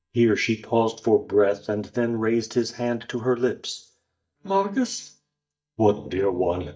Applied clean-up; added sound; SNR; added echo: neural mask model DeepFilterNet 3.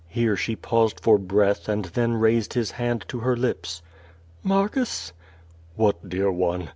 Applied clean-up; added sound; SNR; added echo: none; none; none; none.